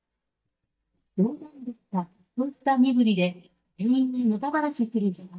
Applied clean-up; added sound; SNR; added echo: neural mask model DeepFilterNet 3.